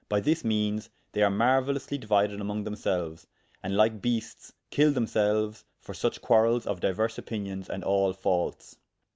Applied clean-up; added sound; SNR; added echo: none; none; none; none.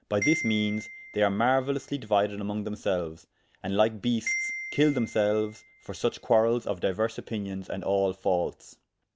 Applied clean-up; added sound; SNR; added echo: none; Marimba, xylophone; 12 dB; none.